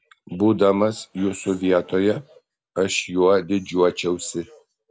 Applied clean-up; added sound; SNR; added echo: none; none; none; none.